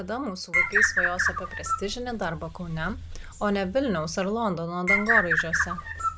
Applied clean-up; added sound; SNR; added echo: none; Bird; -1 dB; none.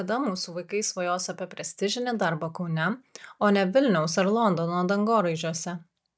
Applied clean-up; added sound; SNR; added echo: none; none; none; none.